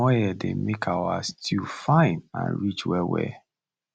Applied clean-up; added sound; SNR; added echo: none; none; none; none.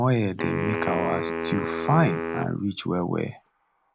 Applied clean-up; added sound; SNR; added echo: none; Wind instrument, woodwind instrument; 5 dB; none.